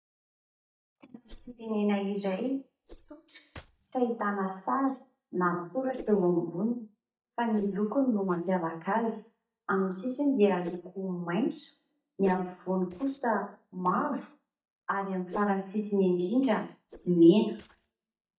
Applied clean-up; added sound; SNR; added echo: neural mask model DeepFilterNet 3.